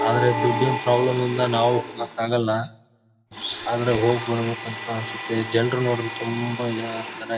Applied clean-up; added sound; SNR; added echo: none; Domestic sounds, home sounds; 11 dB; reverberation time 0.6 s.